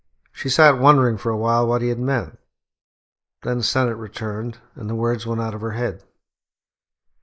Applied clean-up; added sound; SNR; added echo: neural mask model Resemble Enhance denoiser.